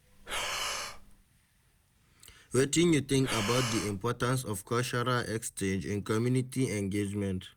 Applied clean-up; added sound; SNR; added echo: none; Breathing; 6 dB; none.